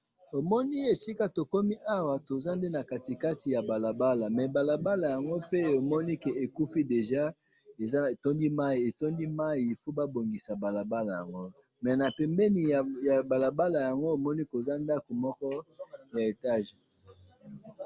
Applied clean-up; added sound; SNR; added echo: none; none; none; none.